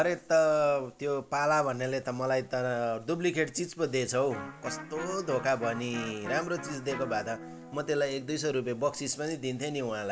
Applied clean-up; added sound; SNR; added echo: none; Electric guitar; 15 dB; none.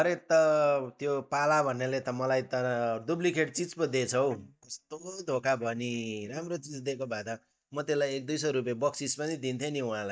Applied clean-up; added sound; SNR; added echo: neural mask model DeepFilterNet 3.